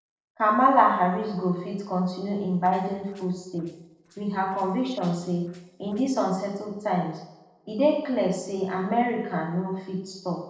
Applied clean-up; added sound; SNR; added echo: neural separator model SepFormer DNS4.